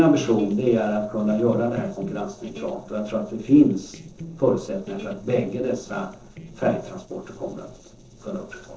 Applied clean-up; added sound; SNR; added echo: neural separator model SepFormer DNS4.